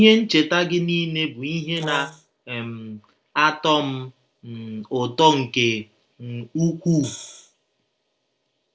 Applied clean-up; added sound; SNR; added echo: neural separator model SepFormer DNS4.